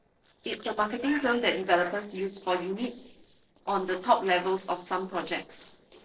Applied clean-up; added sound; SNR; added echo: neural separator model SepFormer DNS4.